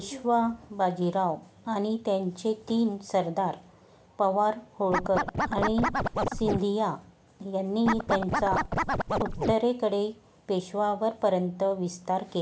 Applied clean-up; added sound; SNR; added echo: none; Scratching (performance technique); 0 dB; none.